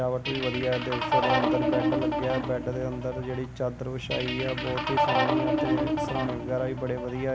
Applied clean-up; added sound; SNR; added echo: none; Guitar; -2 dB; none.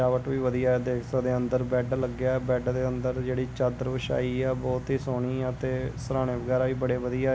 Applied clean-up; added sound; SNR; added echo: none; none; none; none.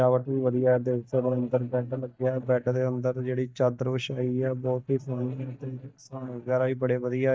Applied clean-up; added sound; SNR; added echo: neural mask model DeepFilterNet 3.